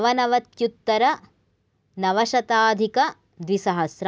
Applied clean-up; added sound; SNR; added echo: none; none; none; none.